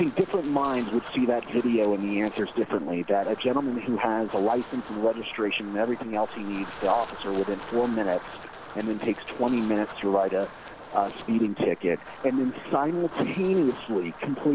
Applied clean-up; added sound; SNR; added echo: none; Wind; 15 dB; none.